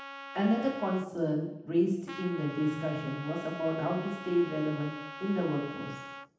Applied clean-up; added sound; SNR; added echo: none; Trumpet; 13 dB; reverberation time 0.8 s.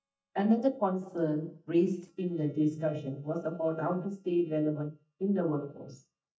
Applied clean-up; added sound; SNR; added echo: neural mask model DeepFilterNet 3.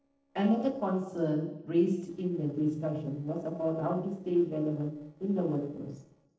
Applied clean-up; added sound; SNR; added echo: neural separator model SepFormer DNS4.